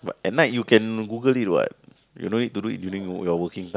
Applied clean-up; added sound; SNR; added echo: none; none; none; none.